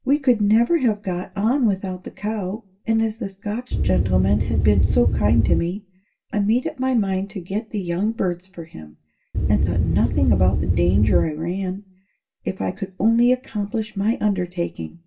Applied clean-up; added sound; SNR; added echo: none; Wind; -4 dB; reverberation time 0.2 s.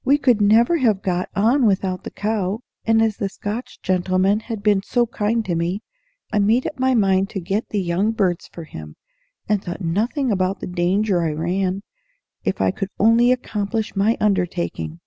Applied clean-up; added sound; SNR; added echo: none; none; none; none.